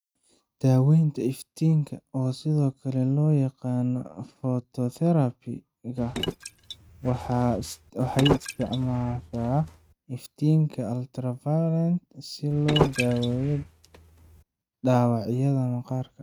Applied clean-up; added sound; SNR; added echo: neural mask model RNNoise.